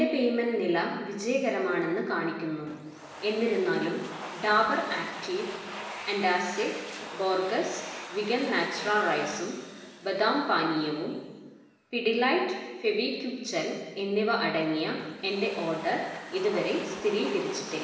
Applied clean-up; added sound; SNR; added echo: none; Domestic sounds, home sounds; 15 dB; reverberation time 1.3 s.